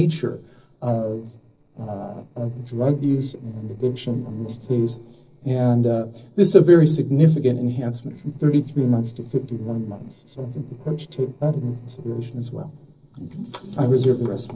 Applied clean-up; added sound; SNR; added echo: neural separator model SepFormer DNS4.